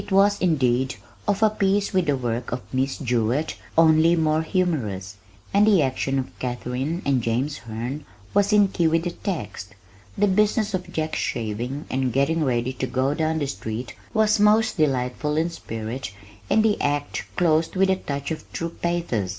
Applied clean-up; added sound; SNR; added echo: none; none; none; none.